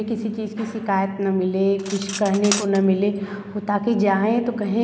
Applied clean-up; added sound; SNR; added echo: none; Cutlery, silverware; 13 dB; none.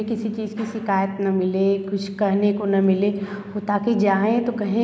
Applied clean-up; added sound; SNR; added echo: none; none; none; none.